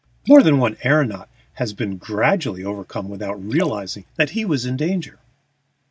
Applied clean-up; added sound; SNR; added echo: none; Liquid; 18 dB; none.